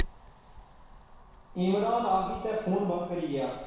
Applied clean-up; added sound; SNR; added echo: none; Wind; 11 dB; reverberation time 1.1 s.